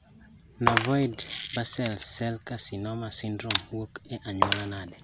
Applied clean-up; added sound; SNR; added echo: none; Shatter + Camera; 1 dB; none.